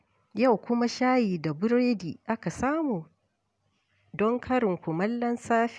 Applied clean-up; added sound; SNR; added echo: none; none; none; none.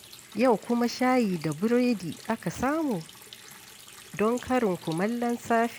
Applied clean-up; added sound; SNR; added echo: none; Water tap, faucet; 20 dB; none.